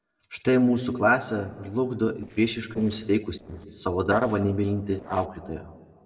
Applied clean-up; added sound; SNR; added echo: neural separator model SepFormer DNS4.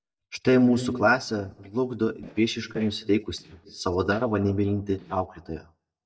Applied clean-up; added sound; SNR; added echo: neural mask model DeepFilterNet 3.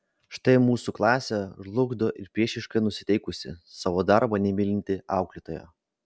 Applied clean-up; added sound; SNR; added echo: none; none; none; none.